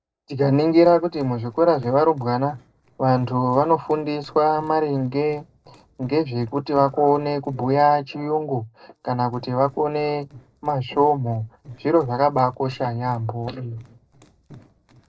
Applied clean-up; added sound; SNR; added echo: neural separator model SepFormer DNS4.